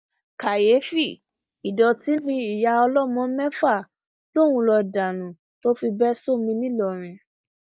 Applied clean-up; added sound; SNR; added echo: neural mask model DeepFilterNet 3.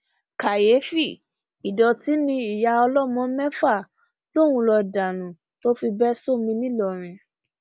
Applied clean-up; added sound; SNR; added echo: none; none; none; none.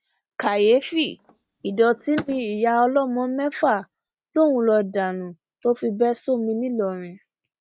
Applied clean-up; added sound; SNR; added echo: neural mask model RNNoise.